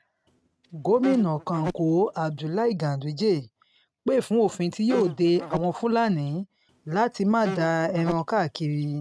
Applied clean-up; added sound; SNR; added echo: neural mask model RNNoise.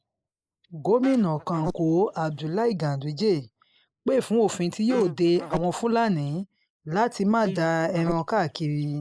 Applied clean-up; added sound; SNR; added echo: neural mask model Resemble Enhance denoiser.